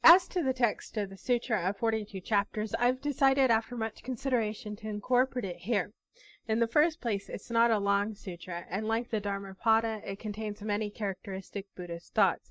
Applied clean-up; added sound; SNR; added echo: neural mask model DeepFilterNet 3.